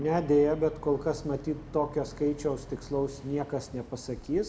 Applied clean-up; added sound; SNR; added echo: none; Boat, Water vehicle; 16 dB; reverberation time 1.1 s.